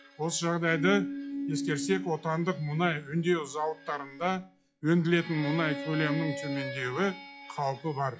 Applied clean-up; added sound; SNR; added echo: classical method log-MMSE.